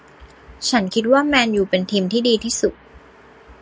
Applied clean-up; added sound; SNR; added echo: none; none; none; none.